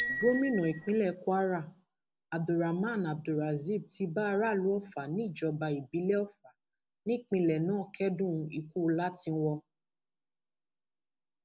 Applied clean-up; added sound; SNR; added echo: none; Bicycle bell; -1 dB; none.